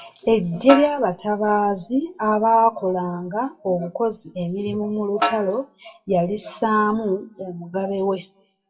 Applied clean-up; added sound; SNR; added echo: classical method WPE with log-MMSE.